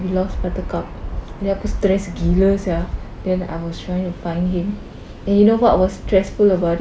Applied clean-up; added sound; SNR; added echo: none; none; none; none.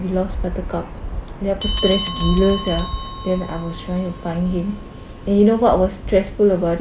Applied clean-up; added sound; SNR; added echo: none; Bell; 6 dB; none.